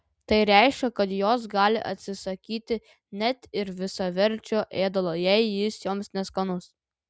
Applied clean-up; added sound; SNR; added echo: none; none; none; none.